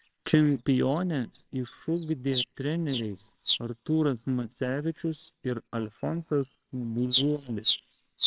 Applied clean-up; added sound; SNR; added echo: neural separator model SepFormer WHAMR!.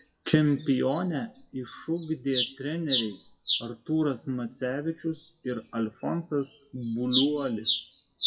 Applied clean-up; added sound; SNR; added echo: classical method WPE with log-MMSE.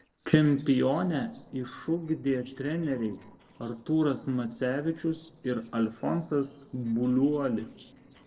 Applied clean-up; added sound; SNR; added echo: neural separator model SepFormer DNS4.